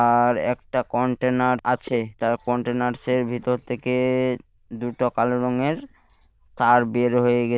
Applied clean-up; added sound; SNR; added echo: neural diffusion model UNIVERSE++.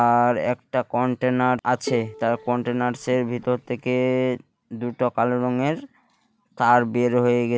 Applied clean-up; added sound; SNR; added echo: none; Bowed string instrument; 17 dB; none.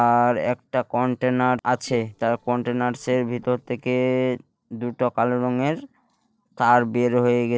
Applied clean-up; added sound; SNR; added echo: neural separator model SepFormer DNS4.